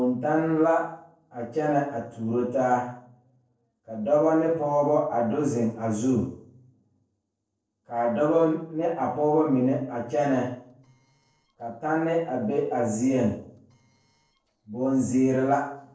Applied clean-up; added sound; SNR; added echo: neural separator model SepFormer DNS4.